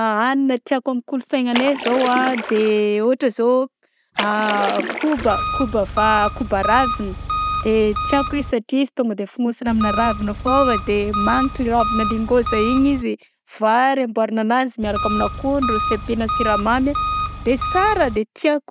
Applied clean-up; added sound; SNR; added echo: none; Splash, splatter + Engine; 5 dB; none.